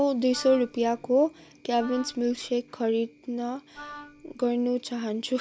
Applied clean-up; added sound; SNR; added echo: none; Wind instrument, woodwind instrument; 18 dB; none.